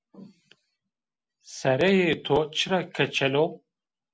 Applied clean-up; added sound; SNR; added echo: none; none; none; none.